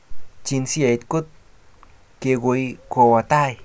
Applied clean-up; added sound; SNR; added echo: none; none; none; none.